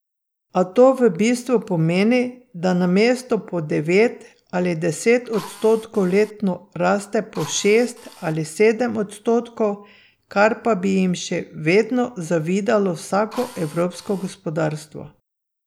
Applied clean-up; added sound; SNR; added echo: none; Drill; 20 dB; none.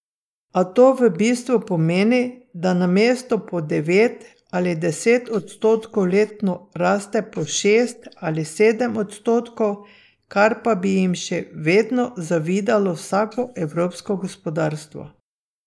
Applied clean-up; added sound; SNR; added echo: neural mask model Resemble Enhance denoiser.